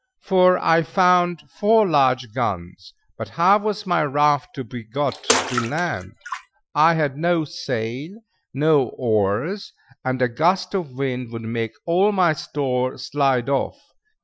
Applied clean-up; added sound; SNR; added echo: classical method Wiener filter.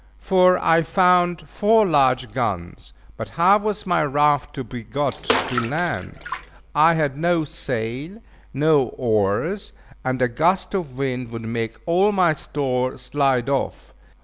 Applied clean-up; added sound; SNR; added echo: none; Bathtub (filling or washing) / Water / Splash, splatter; 5 dB; none.